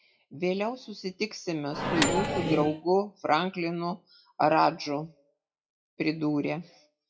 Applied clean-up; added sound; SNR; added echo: classical method WPE with log-MMSE.